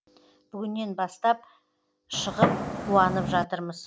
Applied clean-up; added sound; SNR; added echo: none; Fireworks; -1 dB; none.